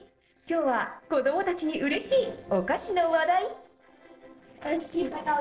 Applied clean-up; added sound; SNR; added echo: neural separator model SepFormer DNS4.